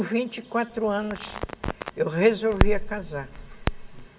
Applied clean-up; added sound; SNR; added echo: none; Crackle; 1 dB; reverberation time 1.9 s.